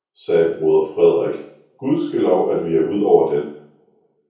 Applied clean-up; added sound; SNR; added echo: none; none; none; reverberation time 0.6 s.